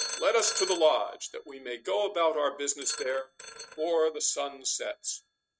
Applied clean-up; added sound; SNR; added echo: neural mask model RNNoise.